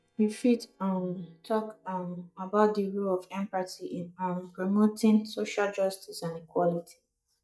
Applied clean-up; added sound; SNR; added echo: neural mask model DeepFilterNet 3.